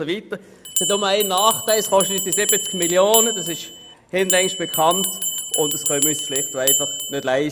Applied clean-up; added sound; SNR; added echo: none; Bell; 2 dB; none.